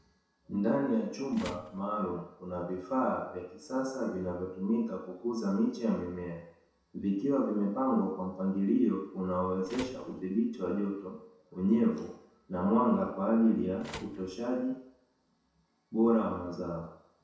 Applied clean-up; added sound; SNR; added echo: none; Telephone; 17 dB; reverberation time 0.7 s.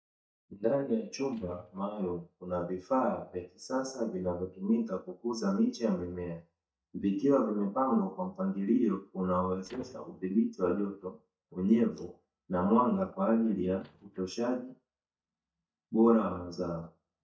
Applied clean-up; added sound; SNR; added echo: neural mask model DeepFilterNet 3.